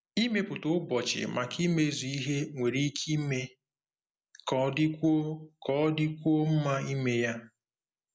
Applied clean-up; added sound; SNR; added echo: none; none; none; none.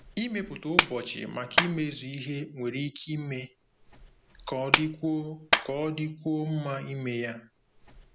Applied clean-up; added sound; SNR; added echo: none; Clapping; 0 dB; none.